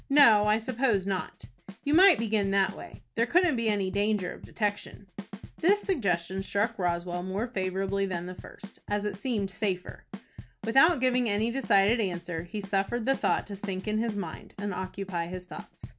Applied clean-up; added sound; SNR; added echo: none; Bass drum / Snare drum / Drum kit; 14 dB; none.